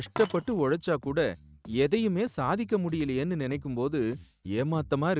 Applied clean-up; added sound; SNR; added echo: neural mask model RNNoise.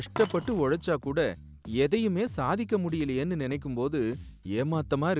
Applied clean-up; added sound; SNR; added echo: none; Bass guitar + Coin (dropping); 16 dB; none.